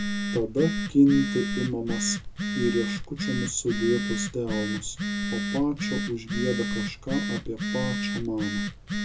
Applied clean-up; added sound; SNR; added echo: none; Telephone; 2 dB; reverberation time 0.2 s.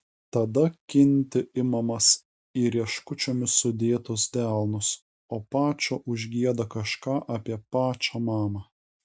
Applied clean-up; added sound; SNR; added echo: none; none; none; none.